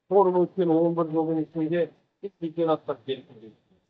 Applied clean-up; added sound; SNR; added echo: neural mask model DeepFilterNet 3.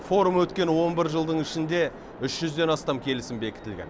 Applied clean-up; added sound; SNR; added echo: none; none; none; none.